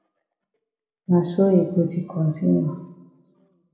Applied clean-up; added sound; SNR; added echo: none; none; none; reverberation time 0.7 s.